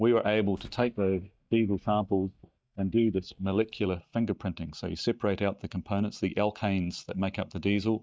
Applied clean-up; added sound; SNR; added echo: neural mask model DeepFilterNet 3.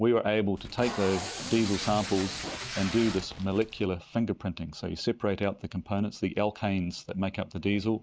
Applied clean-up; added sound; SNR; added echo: none; Packing tape, duct tape; 8 dB; none.